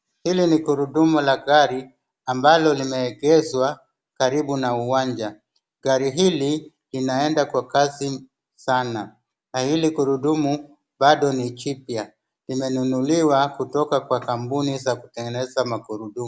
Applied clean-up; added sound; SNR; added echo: none; none; none; none.